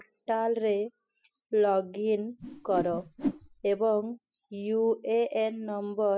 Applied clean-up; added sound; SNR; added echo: classical method spectral subtraction.